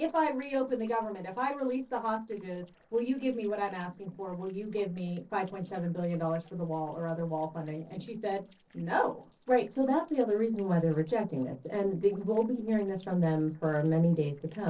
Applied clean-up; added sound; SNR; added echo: neural separator model SepFormer DNS4.